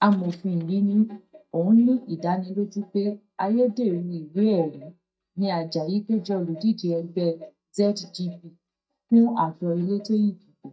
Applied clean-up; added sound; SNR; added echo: neural mask model DeepFilterNet 3.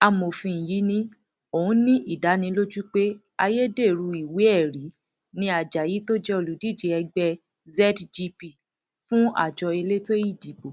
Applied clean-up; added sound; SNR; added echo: none; none; none; none.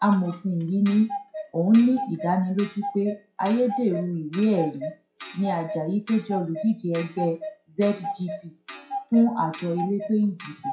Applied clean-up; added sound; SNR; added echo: classical method WPE with log-MMSE.